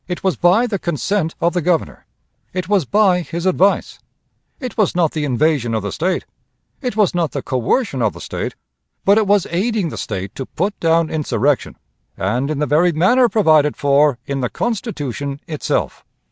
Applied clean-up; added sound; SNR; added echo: none; none; none; none.